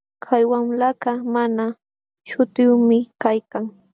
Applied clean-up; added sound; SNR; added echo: none; none; none; none.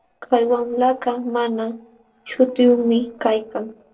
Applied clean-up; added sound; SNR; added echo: neural separator model SepFormer DNS4.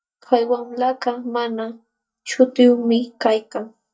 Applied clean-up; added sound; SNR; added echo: neural mask model DeepFilterNet 3.